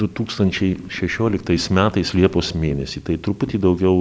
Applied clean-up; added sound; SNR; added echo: none; none; none; none.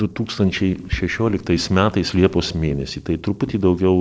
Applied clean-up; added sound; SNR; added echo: neural separator model SepFormer DNS4.